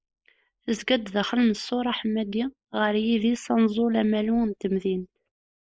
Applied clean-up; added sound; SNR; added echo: neural mask model Resemble Enhance denoiser.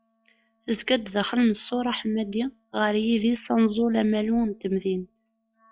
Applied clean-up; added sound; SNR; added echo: classical method log-MMSE.